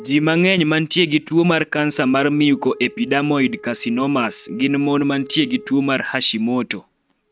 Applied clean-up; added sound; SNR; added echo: neural mask model RNNoise.